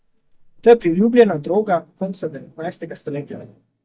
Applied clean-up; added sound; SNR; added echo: neural mask model DeepFilterNet 3.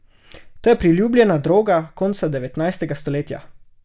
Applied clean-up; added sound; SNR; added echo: none; none; none; none.